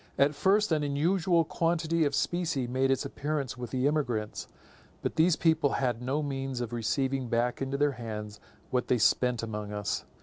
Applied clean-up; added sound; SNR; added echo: none; none; none; none.